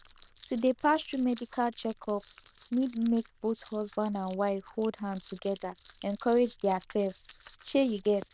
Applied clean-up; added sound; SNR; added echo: neural diffusion model UNIVERSE++.